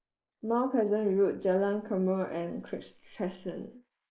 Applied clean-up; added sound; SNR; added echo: neural mask model Resemble Enhance denoiser.